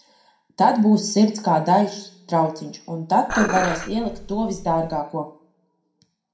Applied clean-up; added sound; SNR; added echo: none; Dishes, pots, and pans; 7 dB; reverberation time 0.5 s.